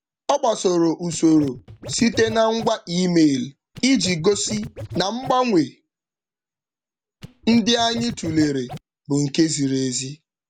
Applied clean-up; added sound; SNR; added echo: none; Scratching (performance technique); 15 dB; none.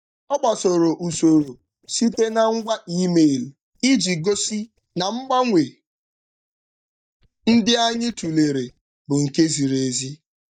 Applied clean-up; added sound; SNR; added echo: neural mask model DeepFilterNet 3.